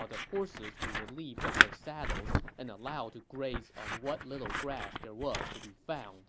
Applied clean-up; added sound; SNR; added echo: none; Scissors; -5 dB; none.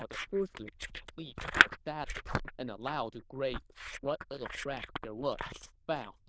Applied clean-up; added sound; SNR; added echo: neural diffusion model UNIVERSE++.